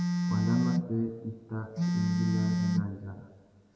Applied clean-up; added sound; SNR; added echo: none; Telephone; -3 dB; reverberation time 1.6 s.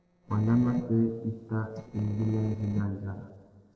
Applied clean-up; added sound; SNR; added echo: neural separator model SepFormer DNS4.